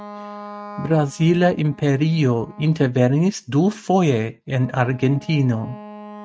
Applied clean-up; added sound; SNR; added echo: neural mask model RNNoise.